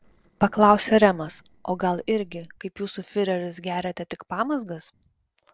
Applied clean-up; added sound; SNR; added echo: neural separator model SepFormer DNS4.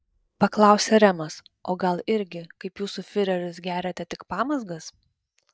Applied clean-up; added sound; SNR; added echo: neural mask model DeepFilterNet 3.